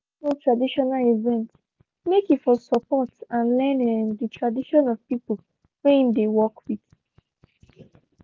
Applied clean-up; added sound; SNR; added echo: none; none; none; none.